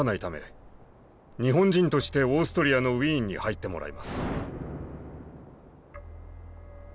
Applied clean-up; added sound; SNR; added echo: none; Keyboard (musical); 19 dB; none.